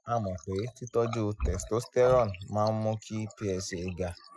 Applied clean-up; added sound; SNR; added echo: classical method Wiener filter.